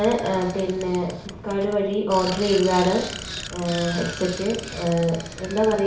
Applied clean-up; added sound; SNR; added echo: none; Bicycle; 11 dB; reverberation time 0.6 s.